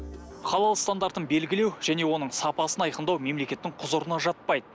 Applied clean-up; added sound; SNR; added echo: none; none; none; none.